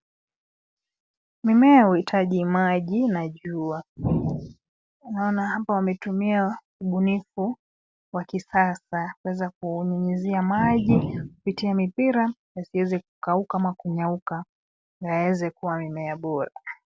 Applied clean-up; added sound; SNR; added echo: none; none; none; none.